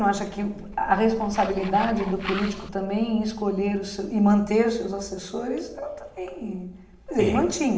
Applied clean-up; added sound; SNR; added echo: none; Tools; 12 dB; reverberation time 0.7 s.